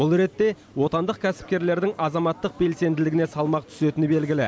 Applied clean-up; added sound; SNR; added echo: none; none; none; none.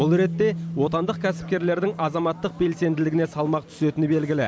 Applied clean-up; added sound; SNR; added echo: none; Bass guitar; 11 dB; none.